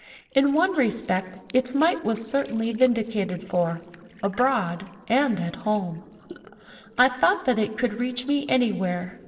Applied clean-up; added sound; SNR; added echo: neural separator model SepFormer DNS4.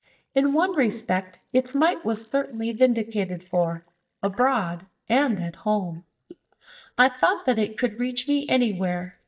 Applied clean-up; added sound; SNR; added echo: neural mask model DeepFilterNet 3.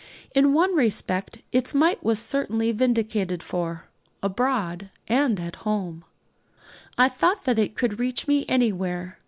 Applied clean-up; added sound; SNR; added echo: none; none; none; none.